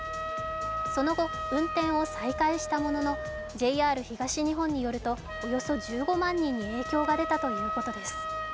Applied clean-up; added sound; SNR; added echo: none; Wind instrument, woodwind instrument; 6 dB; none.